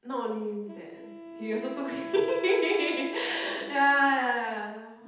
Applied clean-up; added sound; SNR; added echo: none; Wind instrument, woodwind instrument; 12 dB; reverberation time 0.8 s.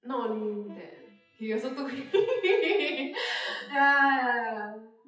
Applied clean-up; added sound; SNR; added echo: classical method WPE with log-MMSE.